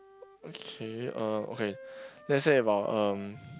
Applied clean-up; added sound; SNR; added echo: none; Wind instrument, woodwind instrument; 20 dB; none.